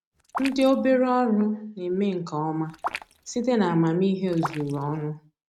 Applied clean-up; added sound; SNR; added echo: neural mask model RNNoise.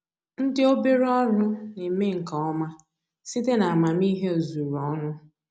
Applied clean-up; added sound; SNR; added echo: none; none; none; none.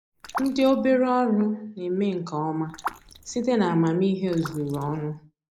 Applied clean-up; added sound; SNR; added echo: neural mask model Resemble Enhance denoiser.